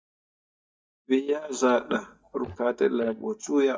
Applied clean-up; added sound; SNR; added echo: neural mask model DeepFilterNet 3.